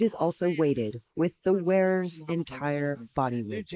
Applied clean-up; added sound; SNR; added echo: neural mask model Resemble Enhance denoiser.